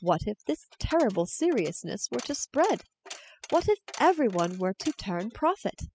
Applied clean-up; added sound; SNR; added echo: classical method spectral subtraction.